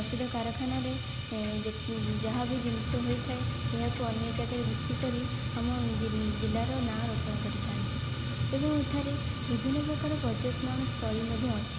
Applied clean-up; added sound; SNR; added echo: none; Fire; -1 dB; none.